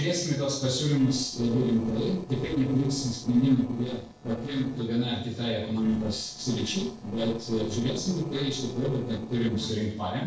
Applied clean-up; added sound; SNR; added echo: neural separator model SepFormer DNS4.